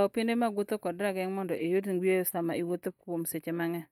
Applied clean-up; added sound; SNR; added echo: neural mask model DeepFilterNet 3.